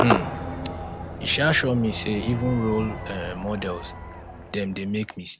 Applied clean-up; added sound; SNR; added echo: none; Crowd / Cheering / Fireworks; 5 dB; none.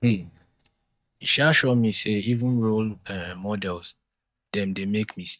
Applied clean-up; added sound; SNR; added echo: neural mask model DeepFilterNet 3.